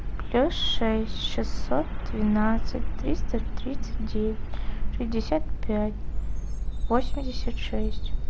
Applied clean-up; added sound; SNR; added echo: none; Truck; 19 dB; none.